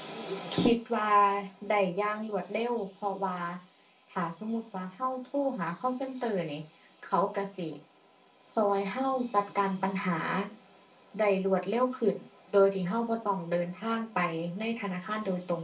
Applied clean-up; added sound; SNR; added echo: none; none; none; reverberation time 0.2 s.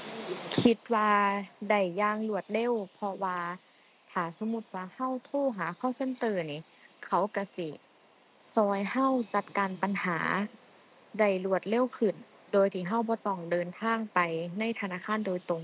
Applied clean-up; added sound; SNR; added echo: none; none; none; none.